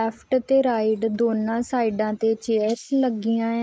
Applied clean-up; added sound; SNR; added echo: neural mask model Resemble Enhance denoiser.